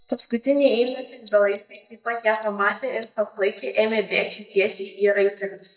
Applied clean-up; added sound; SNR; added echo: neural mask model DeepFilterNet 3.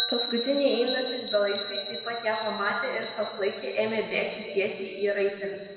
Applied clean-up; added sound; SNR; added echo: none; Bell; -4 dB; reverberation time 1.5 s.